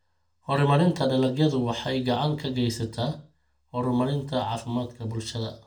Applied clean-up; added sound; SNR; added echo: none; none; none; reverberation time 0.2 s.